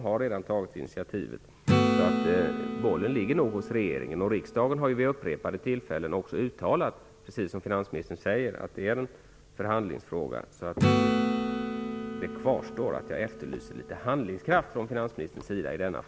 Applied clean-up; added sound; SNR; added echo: none; Acoustic guitar / Strum; 3 dB; none.